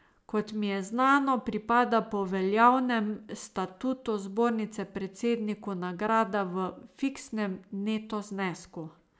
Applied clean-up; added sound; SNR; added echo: none; none; none; none.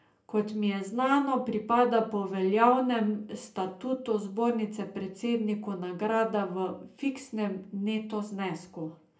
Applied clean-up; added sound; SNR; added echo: none; none; none; reverberation time 0.3 s.